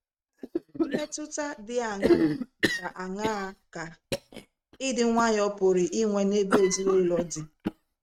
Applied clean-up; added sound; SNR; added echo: neural mask model RNNoise.